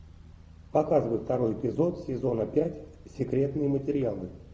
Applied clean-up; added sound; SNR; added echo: none; none; none; none.